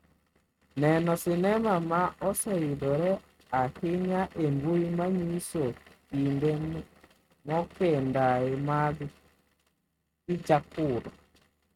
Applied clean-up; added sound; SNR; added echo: neural mask model RNNoise.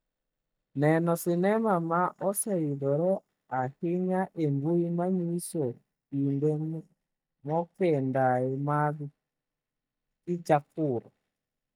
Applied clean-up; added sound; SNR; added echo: neural mask model DeepFilterNet 3.